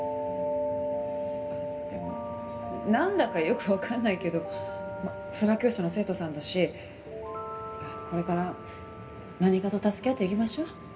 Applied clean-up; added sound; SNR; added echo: none; none; none; reverberation time 1.3 s.